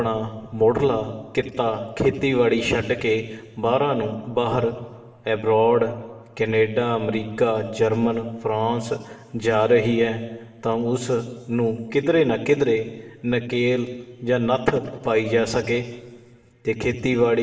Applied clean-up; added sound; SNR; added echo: none; none; none; reverberation time 1.9 s.